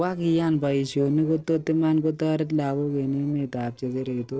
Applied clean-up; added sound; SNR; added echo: neural separator model SepFormer DNS4.